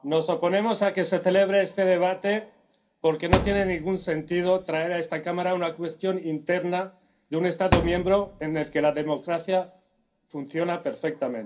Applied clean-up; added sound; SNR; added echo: none; Thump, thud; 4 dB; reverberation time 0.3 s.